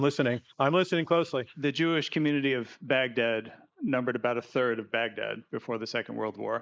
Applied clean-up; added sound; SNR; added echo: neural mask model Resemble Enhance denoiser.